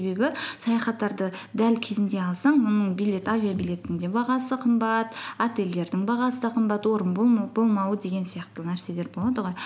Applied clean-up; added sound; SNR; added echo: none; none; none; none.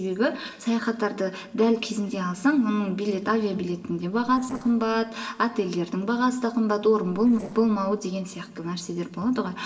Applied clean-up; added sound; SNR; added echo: neural separator model SepFormer DNS4.